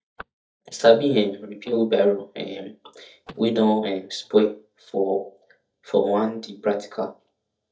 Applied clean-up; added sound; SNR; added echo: neural mask model DeepFilterNet 3.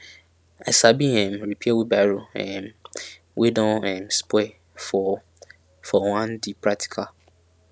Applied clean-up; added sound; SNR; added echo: none; none; none; none.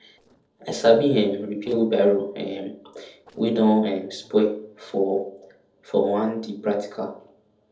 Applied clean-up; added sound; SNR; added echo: neural separator model SepFormer DNS4.